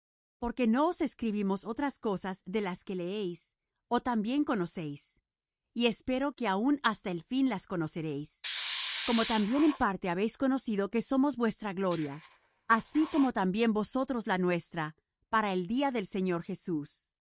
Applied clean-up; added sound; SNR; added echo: neural mask model RNNoise.